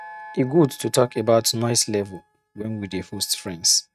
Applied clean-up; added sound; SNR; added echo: neural mask model RNNoise.